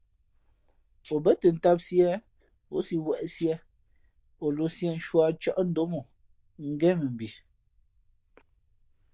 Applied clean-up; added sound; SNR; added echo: neural diffusion model UNIVERSE++.